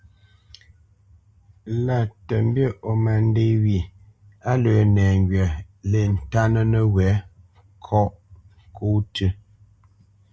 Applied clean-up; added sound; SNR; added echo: none; none; none; none.